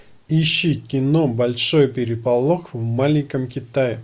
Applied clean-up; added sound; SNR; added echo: none; none; none; none.